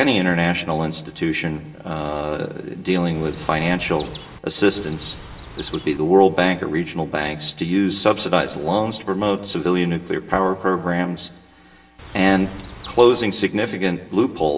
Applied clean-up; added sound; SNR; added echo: none; Chirp, tweet; 16 dB; reverberation time 0.8 s.